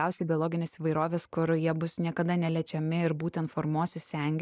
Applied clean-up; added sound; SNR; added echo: neural mask model Resemble Enhance denoiser.